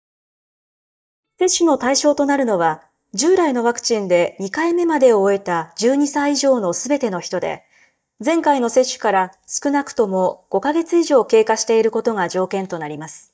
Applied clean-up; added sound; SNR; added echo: neural mask model DeepFilterNet 3.